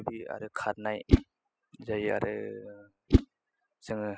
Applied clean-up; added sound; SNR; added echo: classical method spectral subtraction.